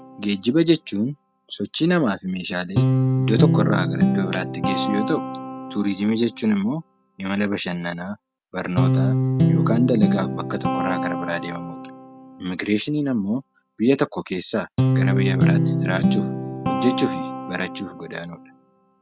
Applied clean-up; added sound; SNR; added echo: none; Guitar; -1 dB; none.